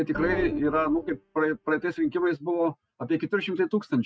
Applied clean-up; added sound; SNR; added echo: neural mask model RNNoise.